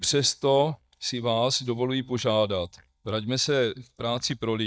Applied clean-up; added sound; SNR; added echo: neural mask model DeepFilterNet 3.